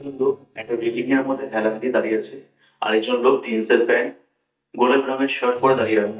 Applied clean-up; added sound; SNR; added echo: neural mask model DeepFilterNet 3.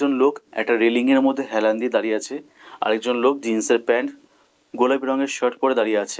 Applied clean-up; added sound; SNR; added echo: none; none; none; none.